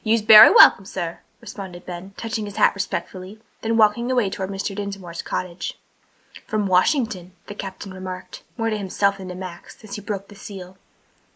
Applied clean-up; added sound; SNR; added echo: neural mask model Resemble Enhance denoiser.